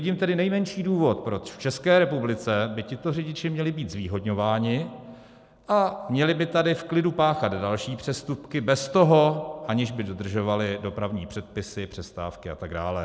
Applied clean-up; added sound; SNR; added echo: none; none; none; none.